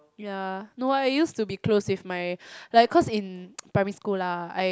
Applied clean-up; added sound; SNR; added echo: none; none; none; none.